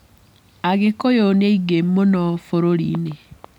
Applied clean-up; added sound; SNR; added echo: none; none; none; none.